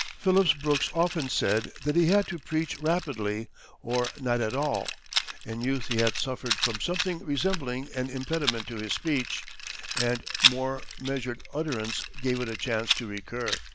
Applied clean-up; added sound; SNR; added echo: none; Rattle; 4 dB; none.